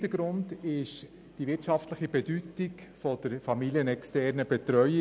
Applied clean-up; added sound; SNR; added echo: none; none; none; none.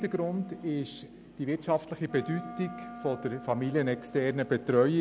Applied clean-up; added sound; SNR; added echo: none; Wind instrument, woodwind instrument; 16 dB; none.